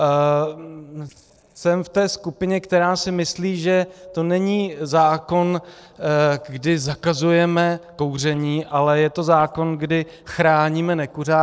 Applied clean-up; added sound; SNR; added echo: neural separator model SepFormer DNS4.